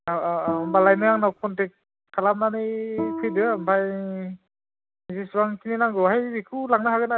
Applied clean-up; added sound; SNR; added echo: none; Guitar; 7 dB; none.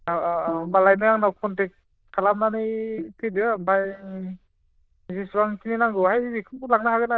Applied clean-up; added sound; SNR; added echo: neural diffusion model UNIVERSE++.